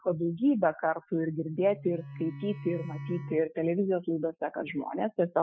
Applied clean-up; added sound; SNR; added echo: classical method Wiener filter.